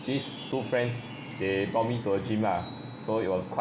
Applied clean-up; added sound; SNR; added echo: none; Wind chime; 19 dB; none.